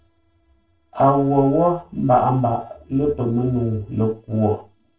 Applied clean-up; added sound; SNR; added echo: neural separator model SepFormer DNS4.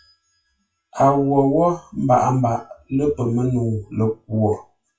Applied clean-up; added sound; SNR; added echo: classical method WPE with log-MMSE.